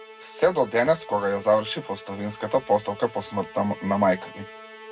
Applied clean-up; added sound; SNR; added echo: none; Musical instrument; 18 dB; reverberation time 0.3 s.